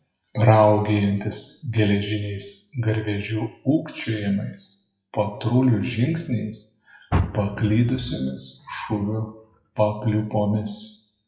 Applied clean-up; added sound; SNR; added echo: classical method WPE with log-MMSE.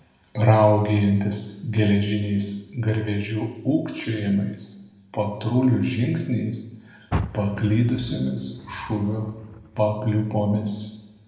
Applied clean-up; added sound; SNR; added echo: none; Car; 16 dB; reverberation time 0.9 s.